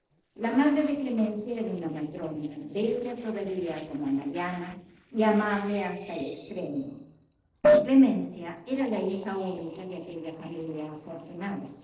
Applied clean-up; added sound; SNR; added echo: neural separator model SepFormer DNS4.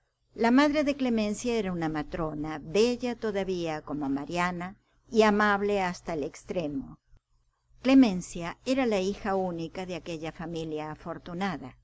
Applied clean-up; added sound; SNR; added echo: none; none; none; none.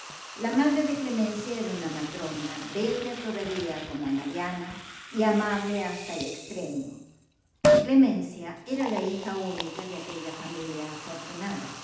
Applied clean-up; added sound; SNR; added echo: none; Liquid; 4 dB; reverberation time 0.8 s.